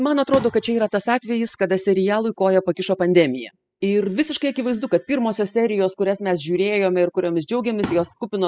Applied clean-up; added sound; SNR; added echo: classical method spectral subtraction.